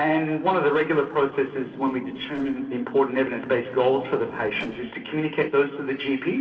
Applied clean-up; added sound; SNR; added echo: neural separator model SepFormer DNS4.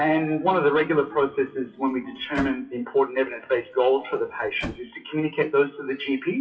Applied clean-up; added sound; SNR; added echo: classical method WPE with log-MMSE.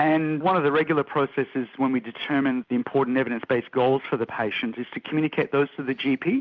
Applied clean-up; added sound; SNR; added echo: none; none; none; none.